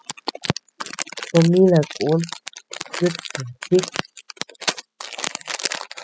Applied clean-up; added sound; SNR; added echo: classical method spectral subtraction.